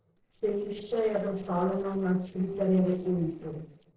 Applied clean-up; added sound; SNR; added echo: neural separator model SepFormer DNS4.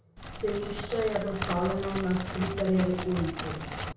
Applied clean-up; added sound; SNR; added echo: none; Crackle; 6 dB; reverberation time 0.6 s.